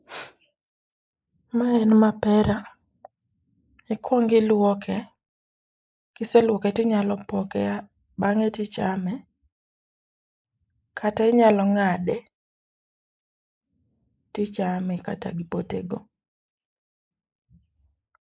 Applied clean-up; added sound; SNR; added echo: neural mask model Resemble Enhance denoiser.